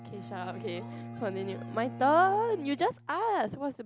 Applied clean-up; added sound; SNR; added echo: none; Bowed string instrument; 13 dB; none.